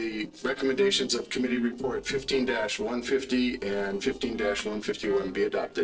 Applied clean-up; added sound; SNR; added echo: neural separator model SepFormer DNS4.